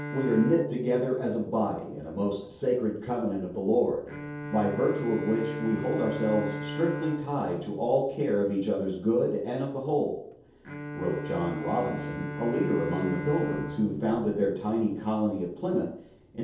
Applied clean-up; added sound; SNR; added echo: none; Bowed string instrument; 10 dB; reverberation time 0.7 s.